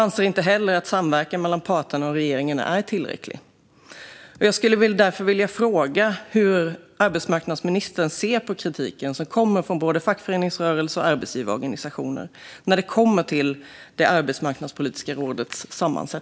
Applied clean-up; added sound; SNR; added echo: none; none; none; none.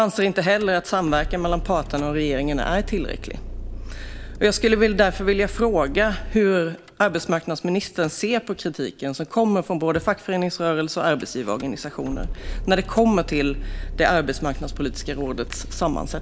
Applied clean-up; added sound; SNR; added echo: none; Idling / Engine starting / Door / Car; 10 dB; none.